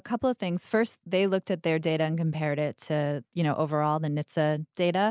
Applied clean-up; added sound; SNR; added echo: none; none; none; none.